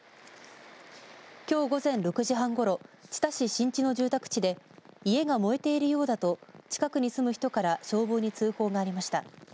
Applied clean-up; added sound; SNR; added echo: none; none; none; none.